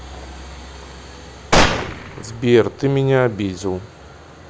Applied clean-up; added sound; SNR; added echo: none; Gunshot, gunfire; -2 dB; none.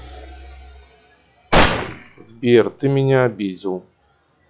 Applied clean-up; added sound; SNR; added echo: classical method log-MMSE.